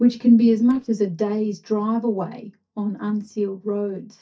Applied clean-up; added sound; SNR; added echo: neural mask model DeepFilterNet 3.